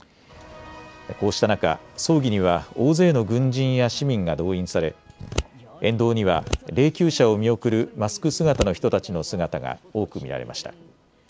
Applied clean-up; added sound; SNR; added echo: none; Scissors; 10 dB; none.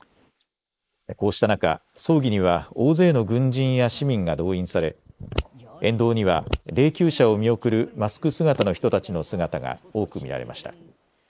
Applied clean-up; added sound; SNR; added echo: neural mask model Resemble Enhance denoiser.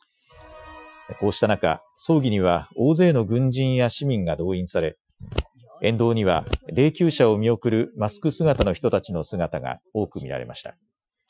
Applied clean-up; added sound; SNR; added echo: classical method Wiener filter.